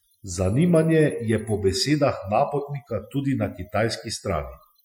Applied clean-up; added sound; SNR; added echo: classical method Wiener filter.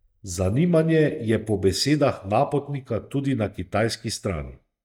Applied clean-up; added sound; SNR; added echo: neural mask model DeepFilterNet 3.